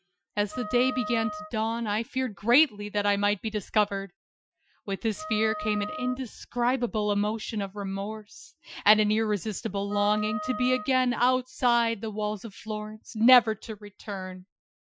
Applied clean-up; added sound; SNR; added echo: classical method Wiener filter.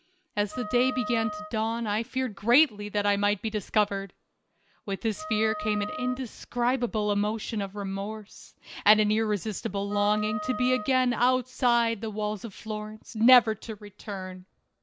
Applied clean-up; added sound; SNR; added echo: none; Wind instrument, woodwind instrument; 10 dB; none.